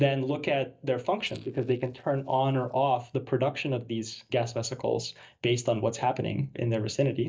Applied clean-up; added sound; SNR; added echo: neural mask model DeepFilterNet 3.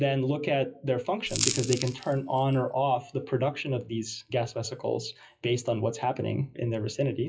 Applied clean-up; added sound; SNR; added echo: classical method WPE with log-MMSE.